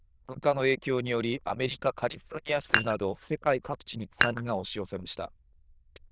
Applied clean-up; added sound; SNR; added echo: neural diffusion model UNIVERSE++.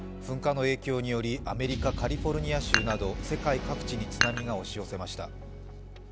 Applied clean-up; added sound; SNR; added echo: none; Dishes, pots, and pans; 3 dB; none.